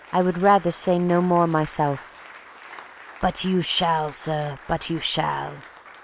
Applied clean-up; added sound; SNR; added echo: none; Applause; 19 dB; none.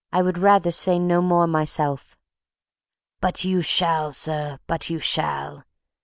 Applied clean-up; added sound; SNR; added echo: none; none; none; none.